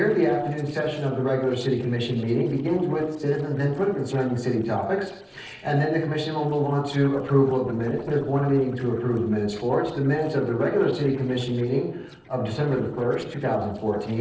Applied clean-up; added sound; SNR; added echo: neural separator model SepFormer DNS4.